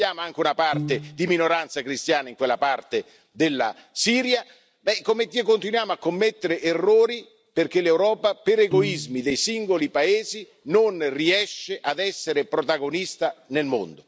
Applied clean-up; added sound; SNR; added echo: none; Piano; 9 dB; none.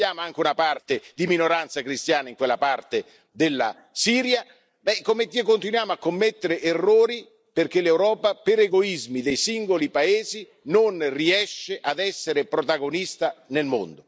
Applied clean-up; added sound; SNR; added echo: neural mask model Resemble Enhance denoiser.